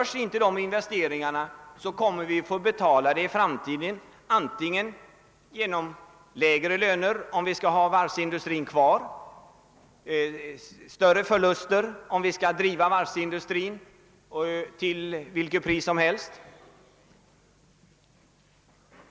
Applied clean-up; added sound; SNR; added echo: none; none; none; none.